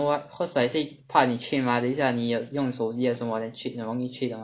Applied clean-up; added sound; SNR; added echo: none; none; none; none.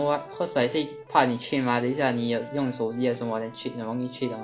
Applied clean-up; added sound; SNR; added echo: none; Accordion; 16 dB; none.